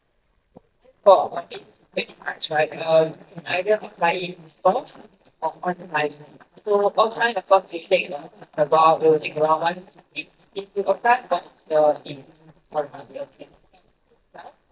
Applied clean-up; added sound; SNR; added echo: neural mask model DeepFilterNet 3.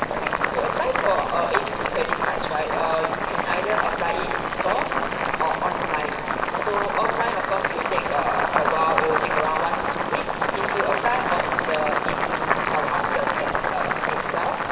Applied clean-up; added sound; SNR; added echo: none; Boiling; -3 dB; reverberation time 2.1 s.